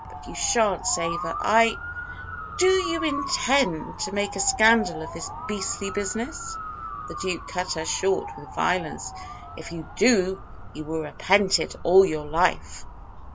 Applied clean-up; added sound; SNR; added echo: none; Motor vehicle (road) / Siren; 10 dB; none.